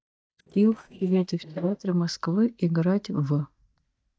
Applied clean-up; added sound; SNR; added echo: neural mask model DeepFilterNet 3.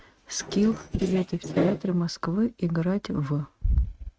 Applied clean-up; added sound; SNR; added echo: neural mask model RNNoise.